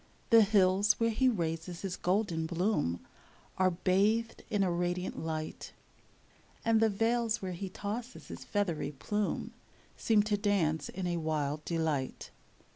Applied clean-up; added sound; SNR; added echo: none; none; none; none.